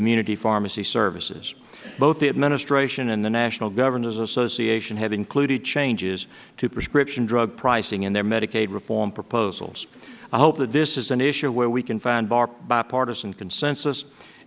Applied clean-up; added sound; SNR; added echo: none; none; none; none.